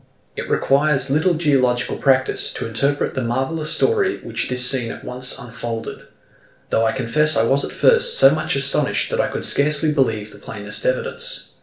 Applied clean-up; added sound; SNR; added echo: none; none; none; reverberation time 0.4 s.